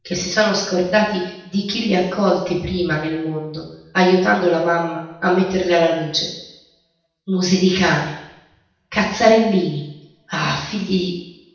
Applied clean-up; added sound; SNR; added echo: none; none; none; reverberation time 0.9 s.